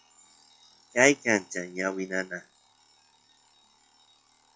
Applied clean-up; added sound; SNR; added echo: classical method log-MMSE.